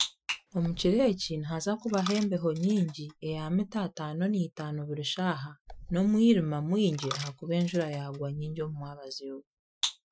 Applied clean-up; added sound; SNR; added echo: classical method Wiener filter.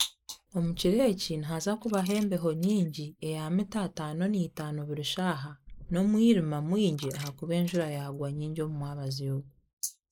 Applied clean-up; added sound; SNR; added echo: neural mask model Resemble Enhance denoiser.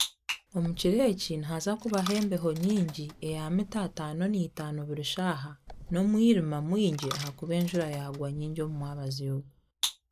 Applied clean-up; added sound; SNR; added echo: none; Coin (dropping); 16 dB; none.